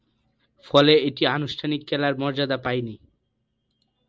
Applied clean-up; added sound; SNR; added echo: none; none; none; none.